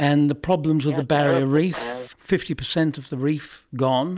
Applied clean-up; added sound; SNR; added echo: none; none; none; none.